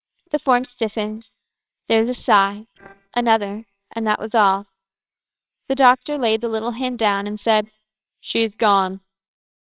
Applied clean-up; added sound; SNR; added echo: neural separator model SepFormer WHAMR!.